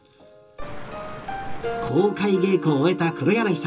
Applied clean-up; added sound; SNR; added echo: none; Cricket; 9 dB; reverberation time 0.2 s.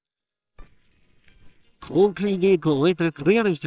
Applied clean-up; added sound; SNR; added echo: neural separator model SepFormer WHAMR!.